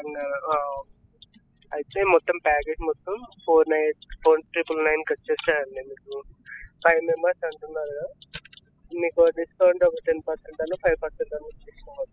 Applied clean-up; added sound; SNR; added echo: classical method spectral subtraction.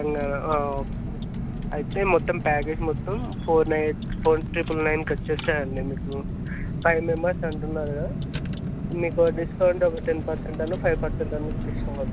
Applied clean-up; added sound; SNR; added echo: none; Car; 4 dB; none.